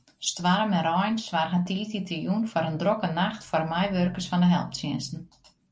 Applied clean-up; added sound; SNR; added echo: none; none; none; none.